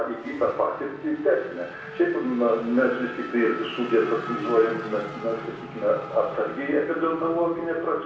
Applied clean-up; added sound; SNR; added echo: none; Race car, auto racing / Accelerating, revving, vroom; 13 dB; reverberation time 0.6 s.